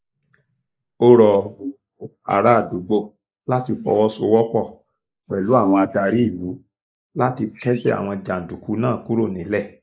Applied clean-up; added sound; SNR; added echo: neural mask model Resemble Enhance denoiser.